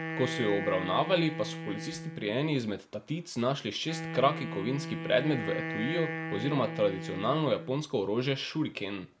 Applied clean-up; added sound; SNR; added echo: none; Wind instrument, woodwind instrument; 8 dB; none.